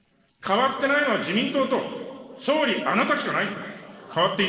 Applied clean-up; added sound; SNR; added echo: neural separator model SepFormer DNS4.